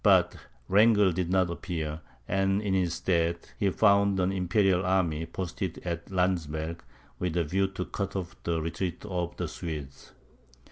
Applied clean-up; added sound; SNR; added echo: none; none; none; none.